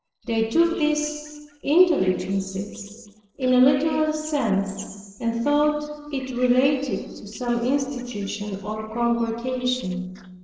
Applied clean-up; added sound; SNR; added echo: neural separator model SepFormer DNS4.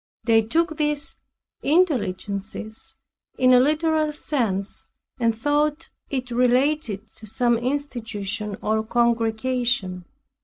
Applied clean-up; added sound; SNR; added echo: none; none; none; none.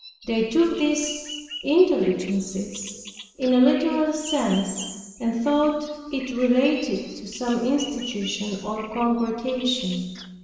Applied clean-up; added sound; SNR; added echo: none; Bird vocalization, bird call, bird song; 18 dB; reverberation time 1.2 s.